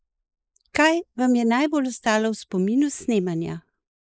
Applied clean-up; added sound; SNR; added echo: neural mask model Resemble Enhance denoiser.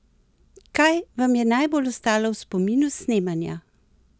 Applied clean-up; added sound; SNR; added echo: none; none; none; none.